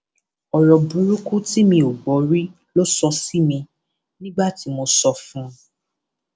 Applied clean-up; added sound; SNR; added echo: none; none; none; none.